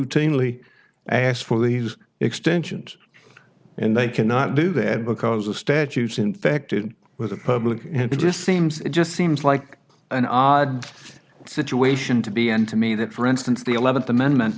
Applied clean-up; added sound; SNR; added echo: none; none; none; none.